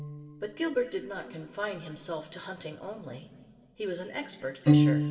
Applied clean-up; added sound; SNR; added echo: none; Piano; -5 dB; reverberation time 2.1 s.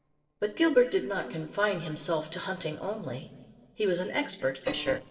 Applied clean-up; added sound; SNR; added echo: neural separator model SepFormer DNS4.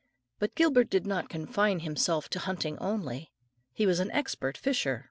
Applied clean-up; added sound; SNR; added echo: none; none; none; none.